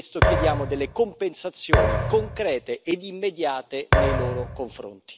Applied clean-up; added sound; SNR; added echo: none; Thump, thud; -3 dB; none.